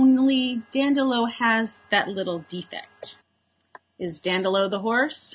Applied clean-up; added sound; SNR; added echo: none; none; none; none.